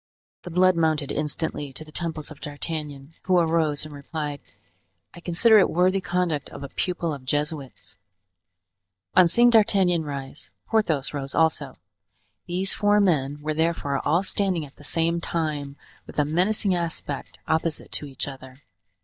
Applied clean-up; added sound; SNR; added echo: neural mask model DeepFilterNet 3.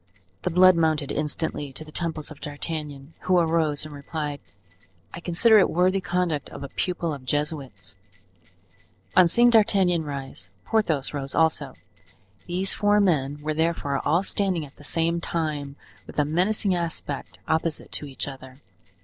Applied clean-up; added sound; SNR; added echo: neural separator model SepFormer DNS4.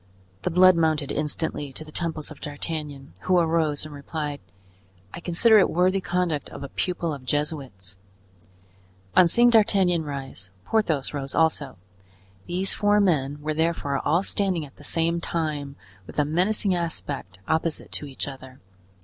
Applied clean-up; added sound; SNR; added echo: none; none; none; none.